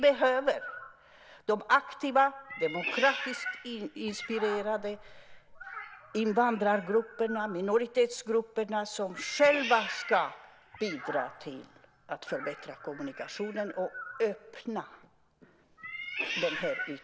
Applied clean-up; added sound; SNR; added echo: none; Meow; 11 dB; none.